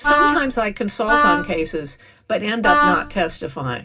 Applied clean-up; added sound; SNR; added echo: none; Wind instrument, woodwind instrument; -3 dB; reverberation time 0.4 s.